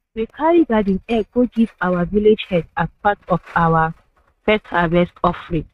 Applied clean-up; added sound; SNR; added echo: neural mask model RNNoise.